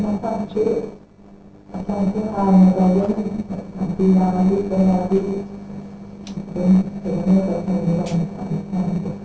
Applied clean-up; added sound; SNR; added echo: neural separator model SepFormer DNS4.